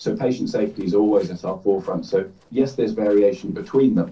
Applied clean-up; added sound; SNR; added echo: neural separator model SepFormer DNS4.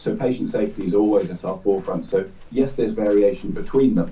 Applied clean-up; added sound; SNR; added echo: none; Livestock, farm animals, working animals; 14 dB; reverberation time 0.3 s.